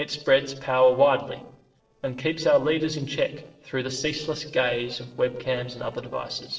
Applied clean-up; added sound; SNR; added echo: neural separator model SepFormer DNS4.